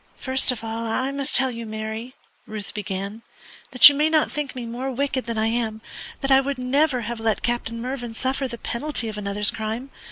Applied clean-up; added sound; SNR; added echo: neural mask model Resemble Enhance denoiser.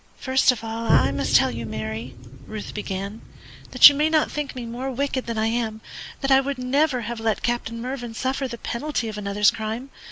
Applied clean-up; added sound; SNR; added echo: none; Boom; 8 dB; none.